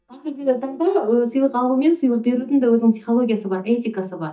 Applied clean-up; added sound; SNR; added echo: neural mask model DeepFilterNet 3.